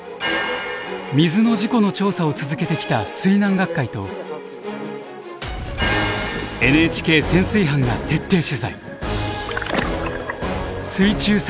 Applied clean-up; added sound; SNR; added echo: none; none; none; none.